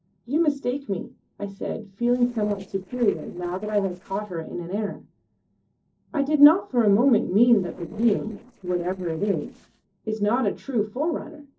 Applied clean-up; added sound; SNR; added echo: neural separator model SepFormer DNS4.